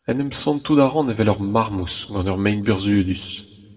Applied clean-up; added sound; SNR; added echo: none; none; none; reverberation time 1.1 s.